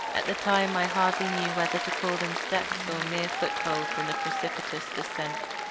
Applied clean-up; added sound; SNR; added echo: none; Applause; 0 dB; none.